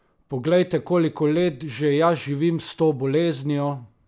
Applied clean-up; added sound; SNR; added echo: none; none; none; none.